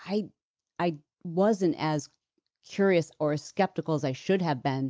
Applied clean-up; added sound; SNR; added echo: none; none; none; none.